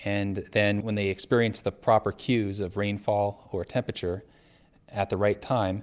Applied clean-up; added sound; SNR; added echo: none; none; none; none.